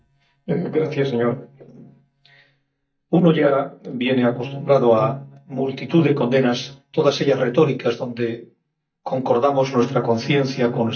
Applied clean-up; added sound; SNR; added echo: neural mask model DeepFilterNet 3.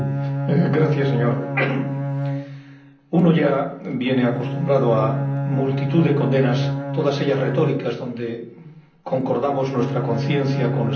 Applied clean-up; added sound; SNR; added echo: none; Bowed string instrument; 3 dB; reverberation time 0.6 s.